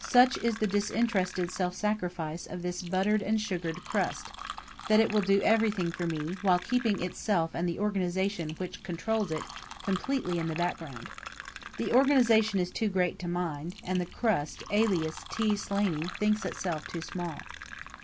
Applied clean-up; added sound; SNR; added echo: none; Fill (with liquid); 15 dB; none.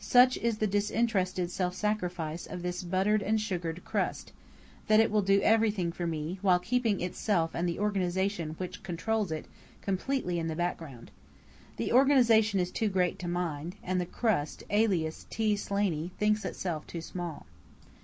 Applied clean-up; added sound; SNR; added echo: none; none; none; none.